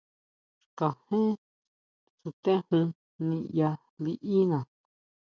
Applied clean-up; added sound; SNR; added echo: none; none; none; none.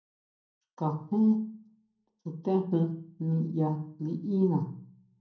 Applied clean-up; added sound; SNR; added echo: none; none; none; reverberation time 0.6 s.